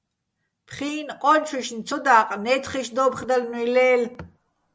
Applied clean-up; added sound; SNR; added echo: none; none; none; none.